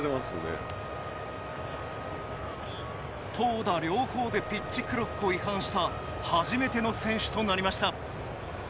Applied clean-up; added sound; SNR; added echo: none; Wind instrument, woodwind instrument; 14 dB; none.